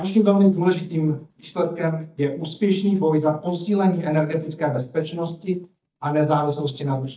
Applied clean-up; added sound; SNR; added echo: neural mask model DeepFilterNet 3.